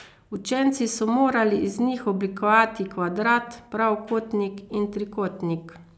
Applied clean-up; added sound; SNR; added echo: none; none; none; none.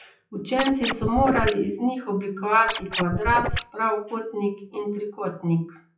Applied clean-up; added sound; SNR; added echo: classical method WPE with log-MMSE.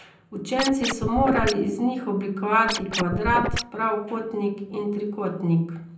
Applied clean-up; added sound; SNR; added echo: none; Scratching (performance technique); 3 dB; reverberation time 0.6 s.